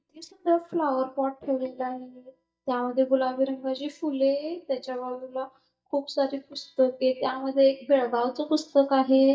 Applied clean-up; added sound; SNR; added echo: neural mask model DeepFilterNet 3.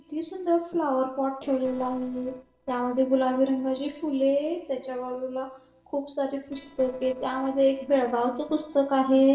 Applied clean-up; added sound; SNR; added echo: neural separator model SepFormer DNS4.